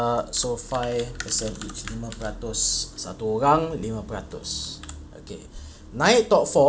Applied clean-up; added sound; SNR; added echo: none; none; none; none.